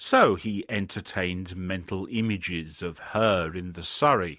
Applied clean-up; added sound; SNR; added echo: none; none; none; none.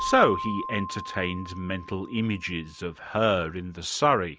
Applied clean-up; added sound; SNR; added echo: none; Keyboard (musical); 11 dB; none.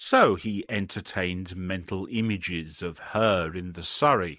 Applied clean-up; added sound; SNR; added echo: neural mask model Resemble Enhance denoiser.